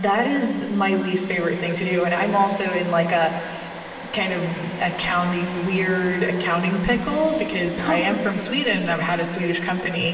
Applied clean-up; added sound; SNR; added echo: none; Domestic sounds, home sounds; 15 dB; reverberation time 2.3 s.